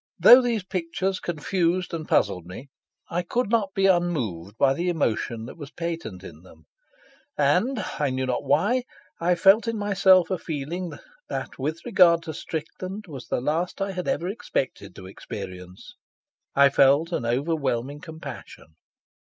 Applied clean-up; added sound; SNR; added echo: none; none; none; none.